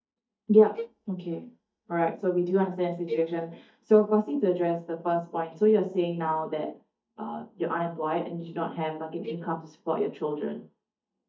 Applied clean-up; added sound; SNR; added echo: neural mask model DeepFilterNet 3.